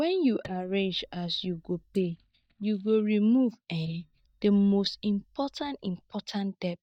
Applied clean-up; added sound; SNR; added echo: neural mask model DeepFilterNet 3.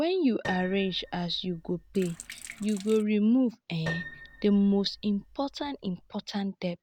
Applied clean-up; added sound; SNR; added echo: none; Piano + Sink (filling or washing); 15 dB; none.